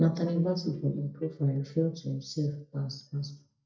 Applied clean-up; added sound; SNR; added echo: neural mask model DeepFilterNet 3.